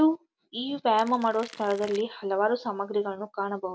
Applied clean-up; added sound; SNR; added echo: none; Crackle; 20 dB; none.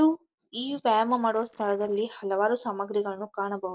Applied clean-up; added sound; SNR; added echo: neural separator model SepFormer DNS4.